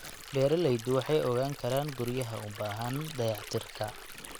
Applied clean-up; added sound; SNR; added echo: none; Stream; 13 dB; none.